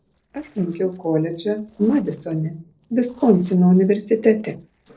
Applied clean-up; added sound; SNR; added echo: neural separator model SepFormer DNS4.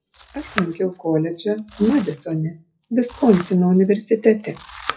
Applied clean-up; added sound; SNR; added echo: classical method WPE with log-MMSE.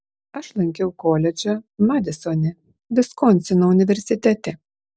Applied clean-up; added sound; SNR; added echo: none; none; none; none.